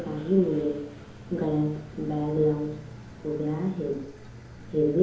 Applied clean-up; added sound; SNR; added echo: none; Engine; 18 dB; reverberation time 2.8 s.